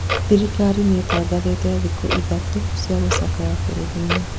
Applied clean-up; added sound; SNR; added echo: none; Clock; 0 dB; none.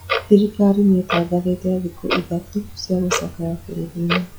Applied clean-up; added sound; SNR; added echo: classical method log-MMSE.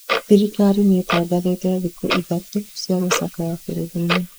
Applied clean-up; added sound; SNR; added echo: neural mask model Resemble Enhance denoiser.